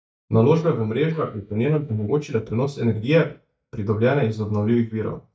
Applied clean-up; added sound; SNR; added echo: neural mask model DeepFilterNet 3.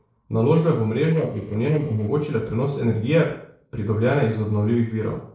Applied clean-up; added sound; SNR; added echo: neural separator model SepFormer DNS4.